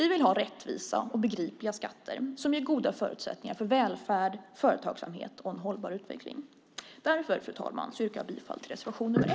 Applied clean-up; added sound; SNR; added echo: none; none; none; none.